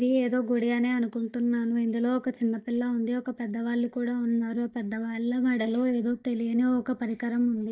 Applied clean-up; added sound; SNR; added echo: neural mask model DeepFilterNet 3.